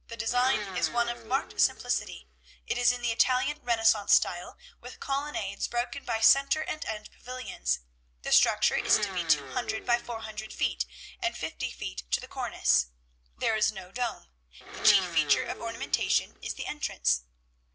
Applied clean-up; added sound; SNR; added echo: neural separator model SepFormer DNS4.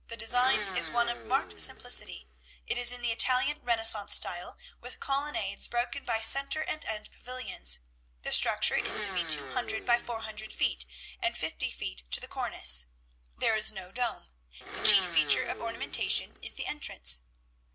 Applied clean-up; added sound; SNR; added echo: none; Domestic sounds, home sounds; 12 dB; none.